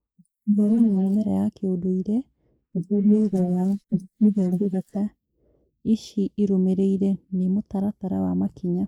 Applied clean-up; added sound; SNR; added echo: neural mask model Resemble Enhance denoiser.